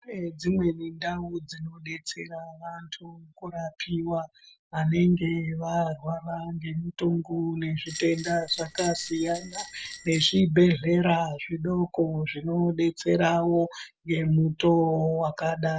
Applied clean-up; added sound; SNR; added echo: none; Bell; 13 dB; none.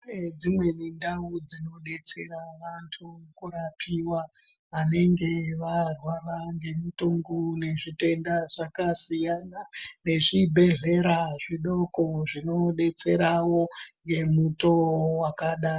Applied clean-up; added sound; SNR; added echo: none; none; none; none.